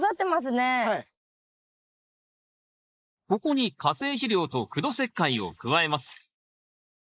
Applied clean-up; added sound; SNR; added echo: neural mask model Resemble Enhance denoiser.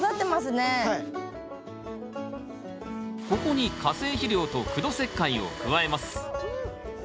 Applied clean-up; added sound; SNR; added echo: none; Tools; 13 dB; none.